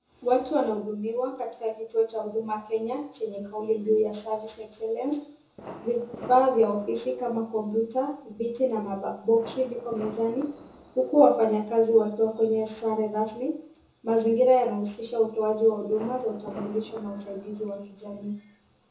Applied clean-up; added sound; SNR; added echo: none; Fireworks; 16 dB; reverberation time 0.6 s.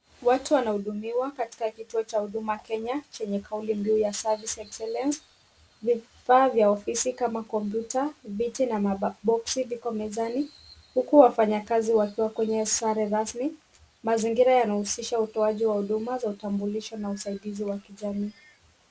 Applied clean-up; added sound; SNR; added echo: none; none; none; none.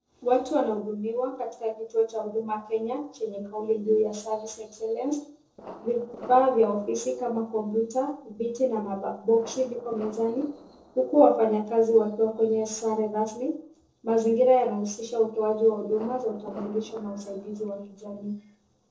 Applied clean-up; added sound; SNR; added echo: neural separator model SepFormer DNS4.